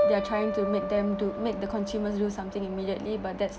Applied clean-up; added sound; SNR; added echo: none; Piano; 4 dB; none.